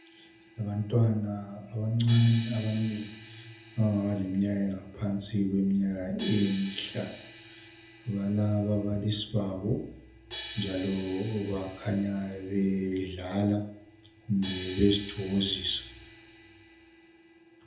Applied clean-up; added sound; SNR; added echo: none; Crash cymbal; 18 dB; reverberation time 0.6 s.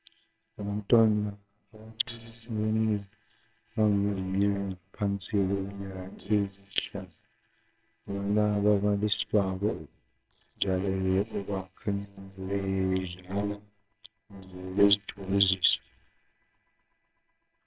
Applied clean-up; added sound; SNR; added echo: neural separator model SepFormer WHAMR!.